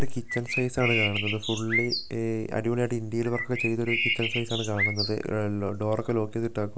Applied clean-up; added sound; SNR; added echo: neural mask model Resemble Enhance denoiser.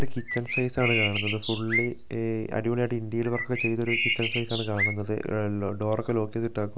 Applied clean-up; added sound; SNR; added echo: none; Bird; 2 dB; none.